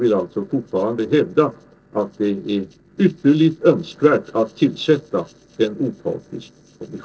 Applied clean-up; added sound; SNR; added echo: neural separator model SepFormer DNS4.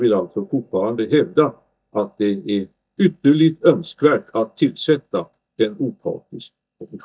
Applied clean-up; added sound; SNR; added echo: neural mask model DeepFilterNet 3.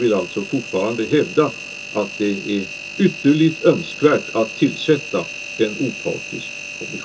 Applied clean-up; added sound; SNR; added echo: none; Engine; 12 dB; reverberation time 0.2 s.